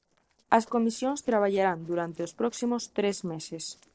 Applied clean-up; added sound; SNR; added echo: neural separator model SepFormer DNS4.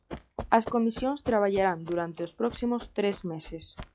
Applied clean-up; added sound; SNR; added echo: classical method log-MMSE.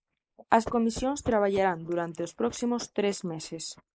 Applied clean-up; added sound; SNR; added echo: neural mask model Resemble Enhance denoiser.